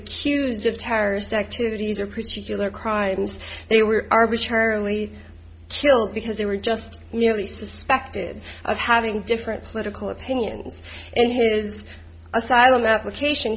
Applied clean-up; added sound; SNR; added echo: none; none; none; none.